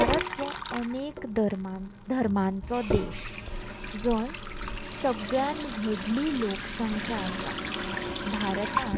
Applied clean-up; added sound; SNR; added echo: none; Sink (filling or washing) / Water tap, faucet; 2 dB; none.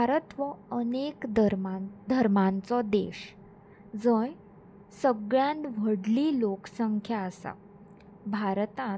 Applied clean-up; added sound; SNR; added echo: none; none; none; none.